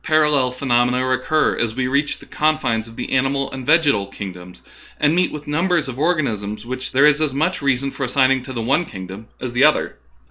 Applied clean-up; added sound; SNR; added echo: none; none; none; none.